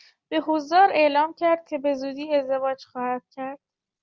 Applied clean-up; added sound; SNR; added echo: none; none; none; none.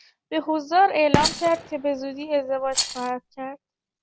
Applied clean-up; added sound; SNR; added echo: none; Gunshot, gunfire + Rattle; 5 dB; none.